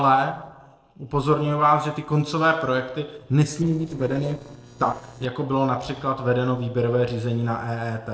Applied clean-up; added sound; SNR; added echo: neural separator model SepFormer DNS4.